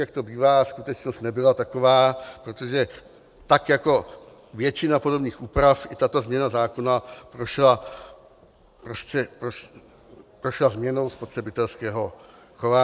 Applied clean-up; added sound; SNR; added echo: none; none; none; none.